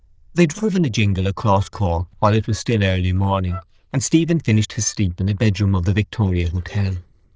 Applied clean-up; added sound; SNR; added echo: neural diffusion model UNIVERSE++.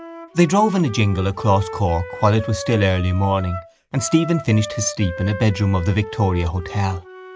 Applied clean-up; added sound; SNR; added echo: none; Wind instrument, woodwind instrument; 14 dB; none.